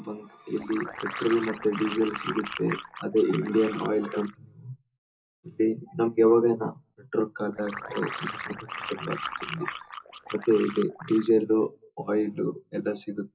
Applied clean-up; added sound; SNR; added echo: none; Liquid; 10 dB; reverberation time 0.2 s.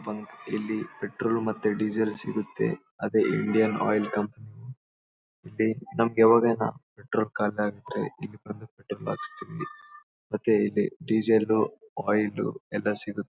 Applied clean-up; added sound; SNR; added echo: none; none; none; none.